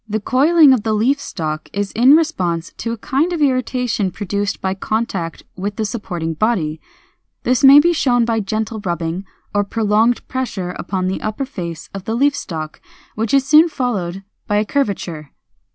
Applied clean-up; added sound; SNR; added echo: none; none; none; none.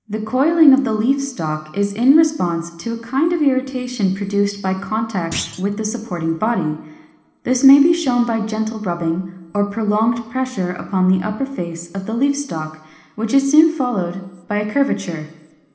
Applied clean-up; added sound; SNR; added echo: none; Thump, thud; 14 dB; reverberation time 1.0 s.